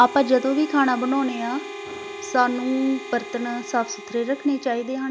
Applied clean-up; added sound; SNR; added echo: none; Harmonica; 13 dB; none.